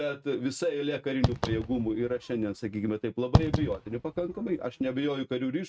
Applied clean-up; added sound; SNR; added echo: neural mask model RNNoise.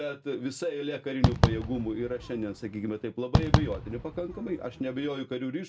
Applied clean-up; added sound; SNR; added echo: none; Fireworks; -3 dB; none.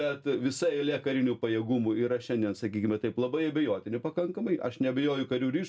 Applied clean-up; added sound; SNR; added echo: none; none; none; none.